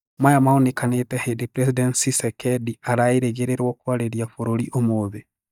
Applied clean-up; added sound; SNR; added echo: neural mask model DeepFilterNet 3.